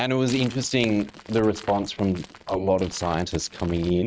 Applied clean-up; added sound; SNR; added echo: neural mask model RNNoise.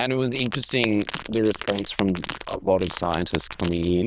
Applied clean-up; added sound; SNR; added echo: neural diffusion model UNIVERSE++.